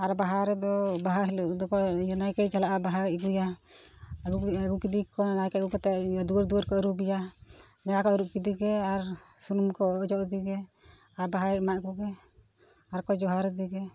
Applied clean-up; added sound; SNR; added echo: none; none; none; none.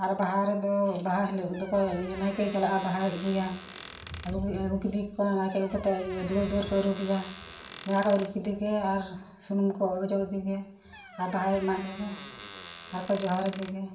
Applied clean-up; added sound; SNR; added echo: none; Squeak; 16 dB; reverberation time 0.8 s.